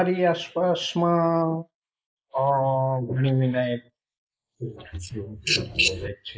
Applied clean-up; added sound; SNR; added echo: neural mask model Resemble Enhance denoiser.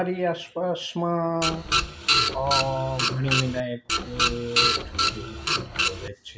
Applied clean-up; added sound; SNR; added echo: none; Printer; -4 dB; none.